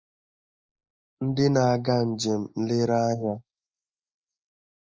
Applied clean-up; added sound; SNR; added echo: neural mask model Resemble Enhance denoiser.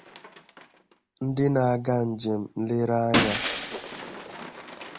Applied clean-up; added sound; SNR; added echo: none; Shatter; 5 dB; none.